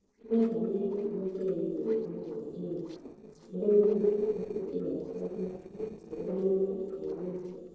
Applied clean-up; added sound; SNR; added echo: neural separator model SepFormer DNS4.